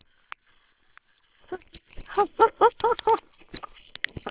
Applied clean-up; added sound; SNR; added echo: neural separator model SepFormer WHAMR!.